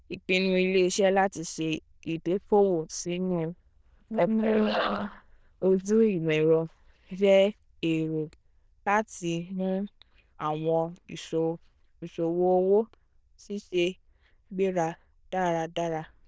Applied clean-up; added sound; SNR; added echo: neural diffusion model UNIVERSE++.